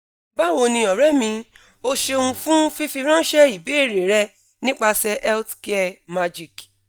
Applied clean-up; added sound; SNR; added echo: neural mask model DeepFilterNet 3.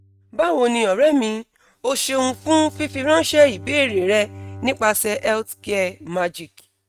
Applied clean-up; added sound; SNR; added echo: neural mask model RNNoise.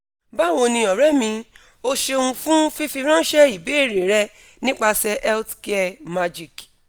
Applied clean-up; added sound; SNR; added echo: none; none; none; none.